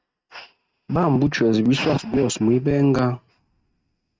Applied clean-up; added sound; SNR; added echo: neural mask model RNNoise.